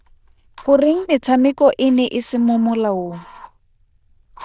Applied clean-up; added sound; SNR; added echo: neural diffusion model UNIVERSE++.